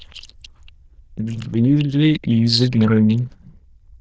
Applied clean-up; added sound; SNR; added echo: neural diffusion model UNIVERSE++.